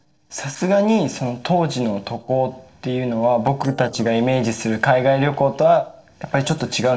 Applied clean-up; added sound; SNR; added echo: neural separator model SepFormer DNS4.